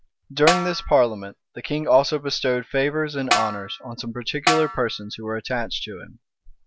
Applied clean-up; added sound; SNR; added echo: none; Snare drum; 3 dB; none.